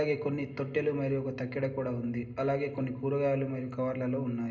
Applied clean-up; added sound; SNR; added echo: none; none; none; reverberation time 0.2 s.